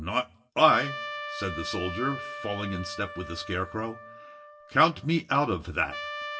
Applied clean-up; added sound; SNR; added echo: none; Trumpet; 11 dB; reverberation time 0.2 s.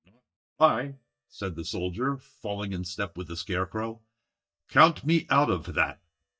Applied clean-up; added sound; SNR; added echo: neural mask model DeepFilterNet 3.